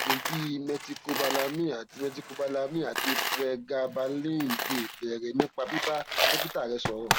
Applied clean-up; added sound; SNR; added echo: none; Coin (dropping); 0 dB; none.